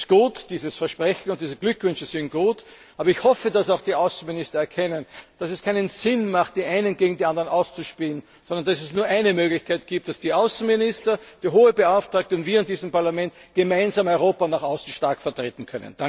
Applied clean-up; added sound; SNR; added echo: none; none; none; none.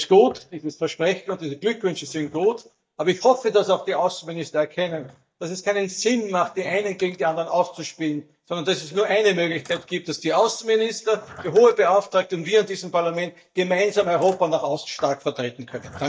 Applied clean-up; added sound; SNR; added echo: neural mask model DeepFilterNet 3.